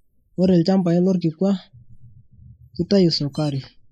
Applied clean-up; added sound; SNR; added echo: neural mask model Resemble Enhance denoiser.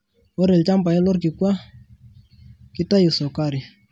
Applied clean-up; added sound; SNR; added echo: none; none; none; none.